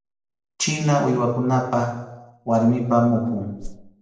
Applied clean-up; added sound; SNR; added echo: neural separator model SepFormer DNS4.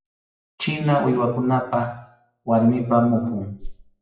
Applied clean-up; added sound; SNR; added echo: classical method WPE with log-MMSE.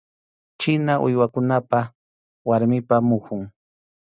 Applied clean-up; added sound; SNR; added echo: none; none; none; none.